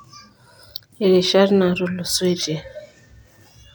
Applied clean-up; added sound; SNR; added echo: none; none; none; none.